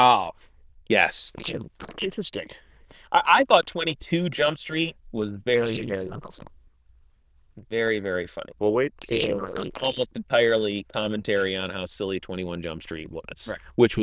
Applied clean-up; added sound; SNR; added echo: neural diffusion model UNIVERSE++.